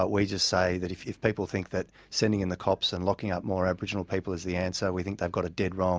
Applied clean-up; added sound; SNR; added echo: none; none; none; none.